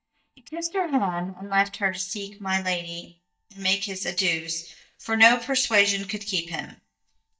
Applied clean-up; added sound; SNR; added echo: neural mask model DeepFilterNet 3.